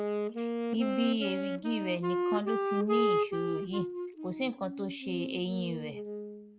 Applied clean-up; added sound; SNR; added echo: none; Wind instrument, woodwind instrument; -1 dB; none.